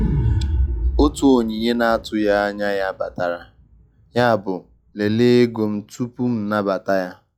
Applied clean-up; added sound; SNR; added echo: classical method log-MMSE.